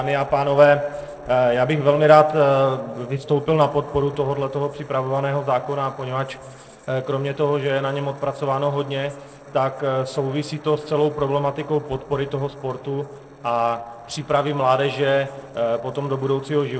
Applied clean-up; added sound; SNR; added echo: neural separator model SepFormer DNS4.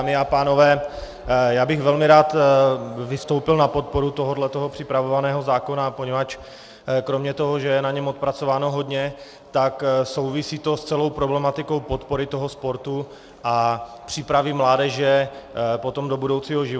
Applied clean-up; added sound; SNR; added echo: none; none; none; none.